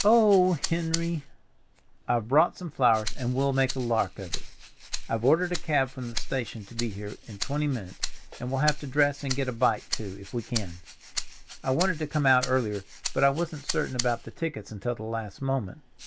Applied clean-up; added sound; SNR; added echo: none; Rattle (instrument); 7 dB; none.